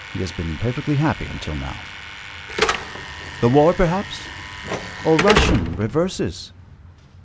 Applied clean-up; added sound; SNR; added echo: none; Slam / Alarm; 4 dB; none.